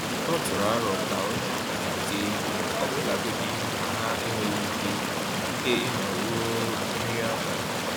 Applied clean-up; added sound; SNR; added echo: none; Stream; -4 dB; none.